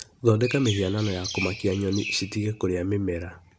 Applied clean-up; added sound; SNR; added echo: none; Chirp, tweet; 10 dB; none.